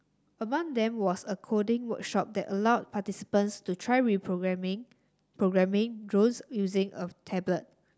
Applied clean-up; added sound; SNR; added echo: none; none; none; none.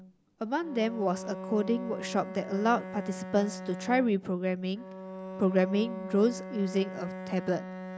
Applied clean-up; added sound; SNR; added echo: none; Bowed string instrument; 10 dB; none.